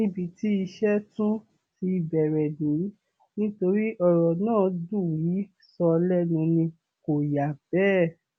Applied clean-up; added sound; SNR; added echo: none; none; none; none.